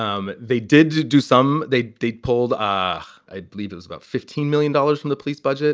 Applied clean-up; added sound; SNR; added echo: none; none; none; none.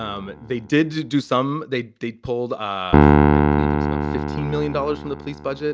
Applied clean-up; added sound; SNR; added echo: none; Piano; -4 dB; none.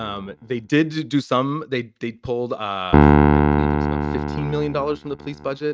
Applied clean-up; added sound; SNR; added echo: neural mask model RNNoise.